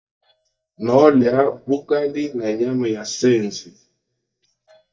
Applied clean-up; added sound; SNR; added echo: neural mask model DeepFilterNet 3.